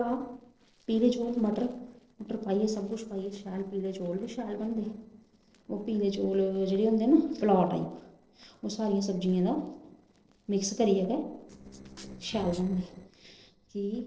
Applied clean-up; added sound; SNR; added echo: neural separator model SepFormer DNS4.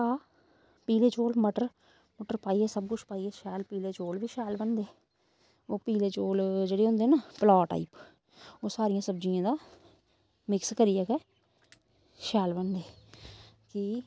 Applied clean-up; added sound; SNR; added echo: none; none; none; none.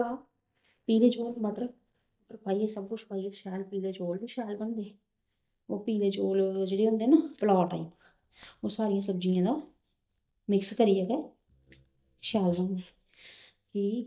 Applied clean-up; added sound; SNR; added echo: neural mask model DeepFilterNet 3.